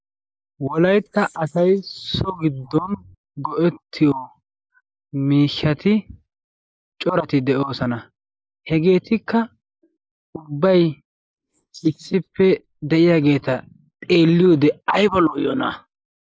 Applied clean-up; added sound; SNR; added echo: neural mask model Resemble Enhance denoiser.